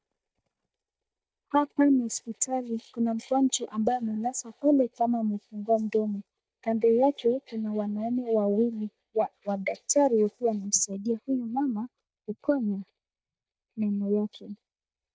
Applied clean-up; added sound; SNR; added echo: neural mask model DeepFilterNet 3.